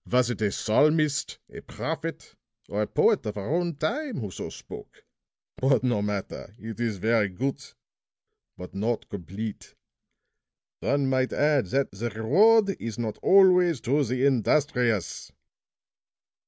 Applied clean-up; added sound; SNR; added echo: none; none; none; none.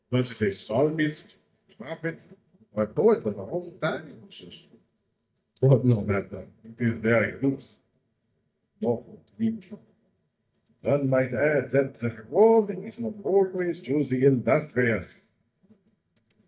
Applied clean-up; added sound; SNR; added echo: neural mask model DeepFilterNet 3.